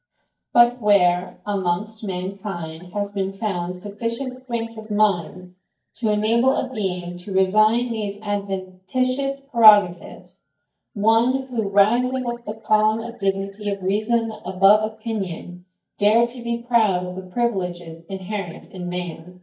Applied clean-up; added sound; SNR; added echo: neural mask model DeepFilterNet 3.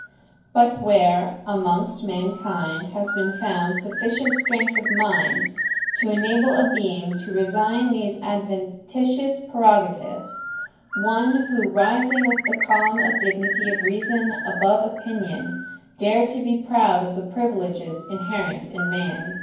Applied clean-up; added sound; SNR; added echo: none; Bird; 7 dB; reverberation time 0.9 s.